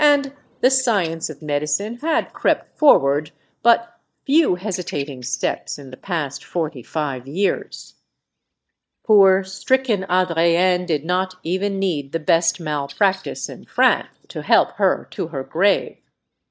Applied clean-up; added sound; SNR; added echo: neural mask model DeepFilterNet 3.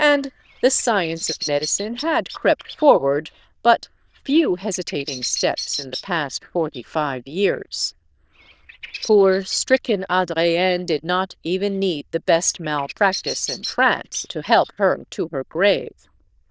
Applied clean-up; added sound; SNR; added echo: neural diffusion model UNIVERSE++.